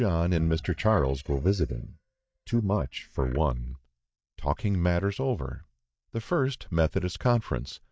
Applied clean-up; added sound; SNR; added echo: neural mask model DeepFilterNet 3.